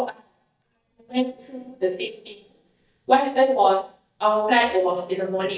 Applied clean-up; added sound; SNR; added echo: neural mask model DeepFilterNet 3.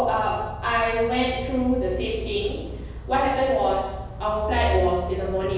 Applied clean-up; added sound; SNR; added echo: none; Insect; 11 dB; reverberation time 1.3 s.